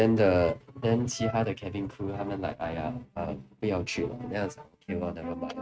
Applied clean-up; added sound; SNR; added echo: neural mask model RNNoise.